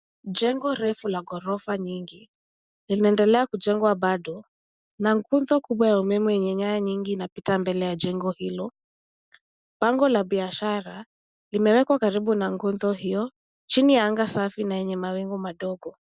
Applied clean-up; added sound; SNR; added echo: none; none; none; none.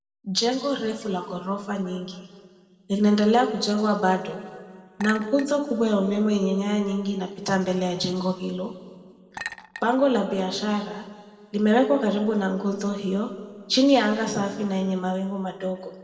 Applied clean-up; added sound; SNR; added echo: none; Chink, clink; 16 dB; reverberation time 1.7 s.